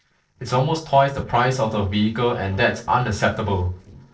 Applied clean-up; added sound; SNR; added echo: neural separator model SepFormer DNS4.